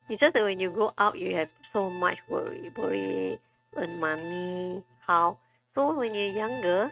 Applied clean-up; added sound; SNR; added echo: neural mask model RNNoise.